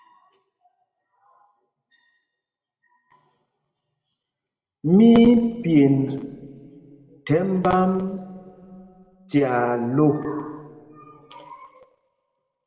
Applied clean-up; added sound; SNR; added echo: none; none; none; reverberation time 1.4 s.